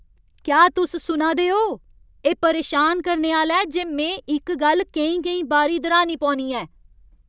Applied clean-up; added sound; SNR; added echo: none; none; none; none.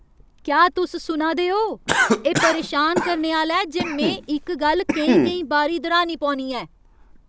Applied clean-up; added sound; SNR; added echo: none; Cough; 4 dB; none.